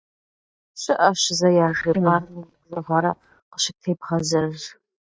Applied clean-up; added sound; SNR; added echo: neural mask model DeepFilterNet 3.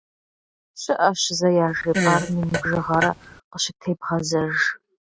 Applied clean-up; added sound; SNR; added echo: none; Fart; 3 dB; none.